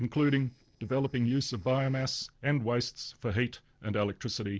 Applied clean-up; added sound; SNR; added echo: neural separator model SepFormer DNS4.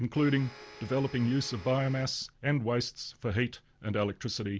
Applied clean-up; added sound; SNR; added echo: none; Domestic sounds, home sounds; 18 dB; none.